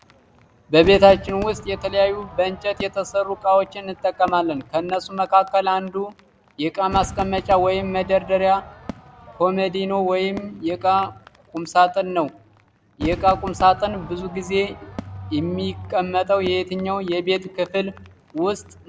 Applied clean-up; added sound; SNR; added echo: none; Crowd / Fireworks; 16 dB; none.